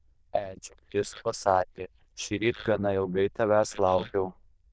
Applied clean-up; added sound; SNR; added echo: neural diffusion model UNIVERSE++.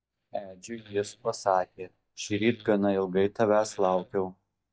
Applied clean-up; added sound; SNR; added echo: neural mask model DeepFilterNet 3.